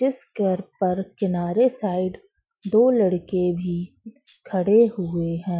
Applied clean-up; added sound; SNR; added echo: classical method Wiener filter.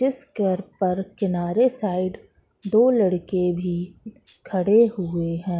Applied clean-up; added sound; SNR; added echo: none; Tambourine; 20 dB; none.